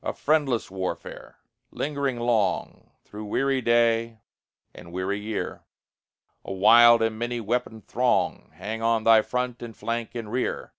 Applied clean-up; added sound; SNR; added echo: none; none; none; none.